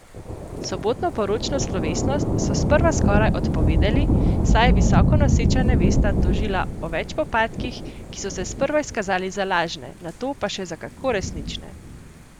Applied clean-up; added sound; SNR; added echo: none; Thunder / Rain; -4 dB; none.